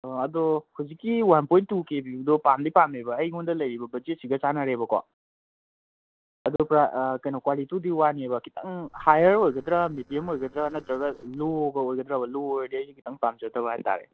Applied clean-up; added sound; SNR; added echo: neural separator model SepFormer DNS4.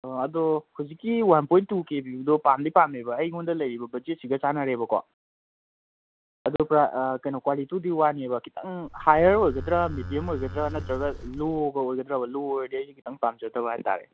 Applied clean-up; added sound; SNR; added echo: none; Livestock, farm animals, working animals; 10 dB; none.